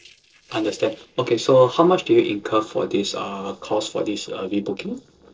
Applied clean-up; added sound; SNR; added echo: neural separator model SepFormer DNS4.